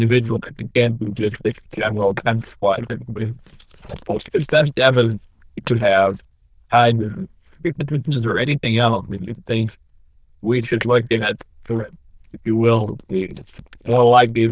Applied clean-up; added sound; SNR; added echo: neural diffusion model UNIVERSE++.